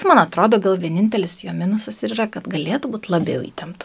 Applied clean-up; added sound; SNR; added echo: none; none; none; none.